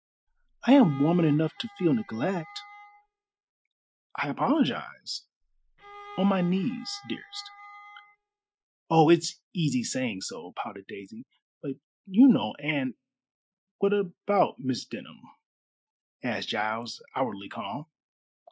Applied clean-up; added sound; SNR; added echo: classical method spectral subtraction.